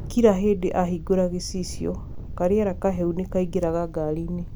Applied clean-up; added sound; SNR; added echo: none; Thunder; 10 dB; none.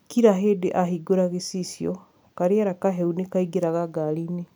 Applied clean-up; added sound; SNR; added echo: none; none; none; none.